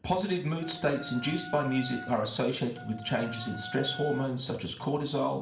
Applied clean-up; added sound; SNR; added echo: none; Wind instrument, woodwind instrument; 13 dB; reverberation time 0.8 s.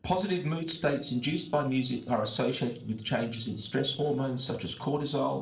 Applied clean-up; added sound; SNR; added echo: neural separator model SepFormer DNS4.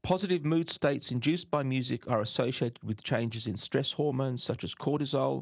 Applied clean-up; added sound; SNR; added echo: none; none; none; none.